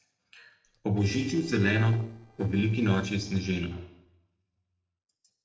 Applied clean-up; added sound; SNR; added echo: neural separator model SepFormer DNS4.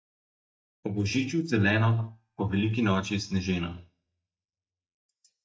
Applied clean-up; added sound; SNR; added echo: neural mask model DeepFilterNet 3.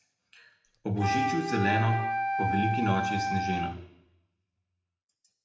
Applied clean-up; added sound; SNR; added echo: none; Wind instrument, woodwind instrument; -1 dB; reverberation time 0.8 s.